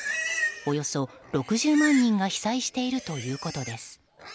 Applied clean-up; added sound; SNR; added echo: none; Livestock, farm animals, working animals; 8 dB; none.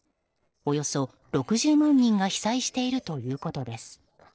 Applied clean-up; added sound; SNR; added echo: neural separator model SepFormer DNS4.